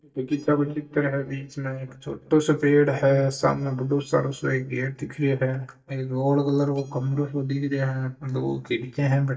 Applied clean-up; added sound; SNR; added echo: neural mask model DeepFilterNet 3.